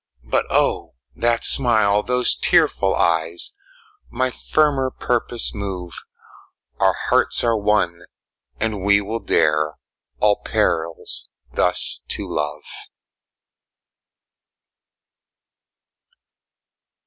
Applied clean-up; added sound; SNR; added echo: none; none; none; none.